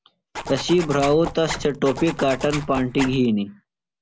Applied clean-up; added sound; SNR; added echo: none; Zipper (clothing); 10 dB; none.